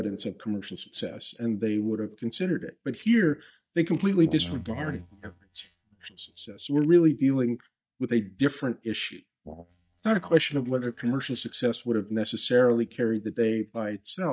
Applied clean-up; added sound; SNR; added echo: neural mask model DeepFilterNet 3.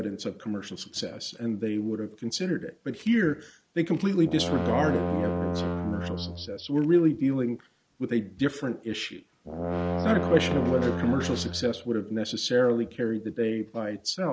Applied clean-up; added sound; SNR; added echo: none; Brass instrument; 3 dB; none.